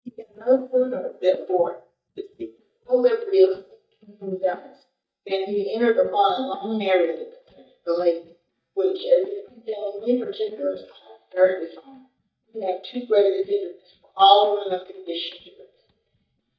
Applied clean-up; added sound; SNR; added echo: neural mask model DeepFilterNet 3.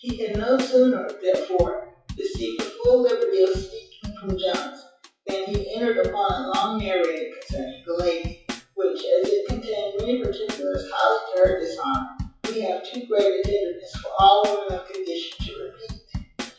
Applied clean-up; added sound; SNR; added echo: classical method WPE with log-MMSE.